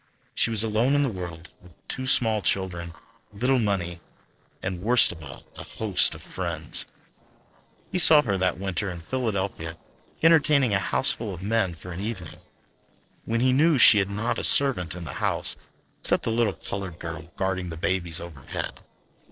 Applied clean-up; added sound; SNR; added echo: neural separator model SepFormer DNS4.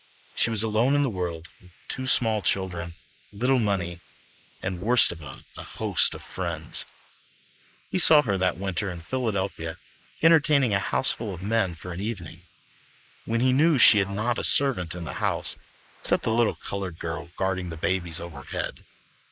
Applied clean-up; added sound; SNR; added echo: neural mask model Resemble Enhance denoiser.